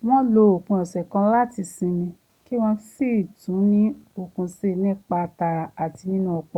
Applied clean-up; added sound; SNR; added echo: none; none; none; none.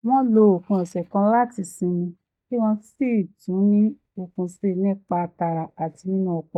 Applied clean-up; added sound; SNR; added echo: neural mask model DeepFilterNet 3.